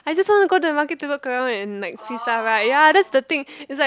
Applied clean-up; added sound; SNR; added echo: none; none; none; none.